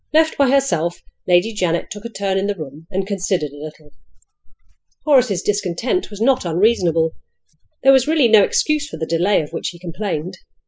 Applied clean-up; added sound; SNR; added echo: classical method spectral subtraction.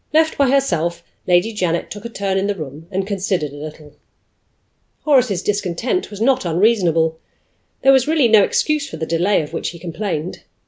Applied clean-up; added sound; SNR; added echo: none; none; none; none.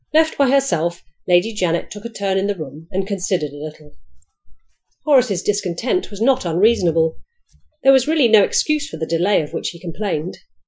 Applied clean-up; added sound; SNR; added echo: classical method Wiener filter.